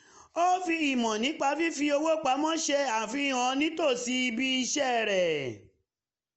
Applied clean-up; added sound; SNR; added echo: none; none; none; none.